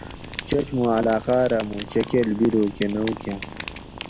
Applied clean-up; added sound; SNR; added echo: none; Fire + Purr; 12 dB; none.